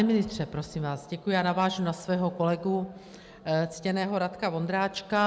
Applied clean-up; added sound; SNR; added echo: none; none; none; none.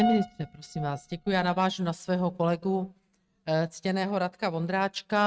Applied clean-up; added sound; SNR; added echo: neural mask model RNNoise.